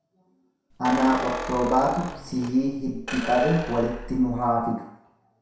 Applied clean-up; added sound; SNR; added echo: none; Squeak; 9 dB; reverberation time 0.7 s.